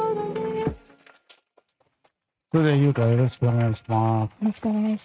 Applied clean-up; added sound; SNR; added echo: neural mask model RNNoise.